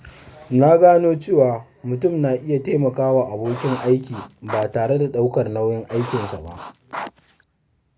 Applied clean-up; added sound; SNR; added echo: none; Writing; 14 dB; none.